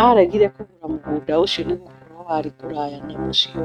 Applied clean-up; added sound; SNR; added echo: neural mask model RNNoise.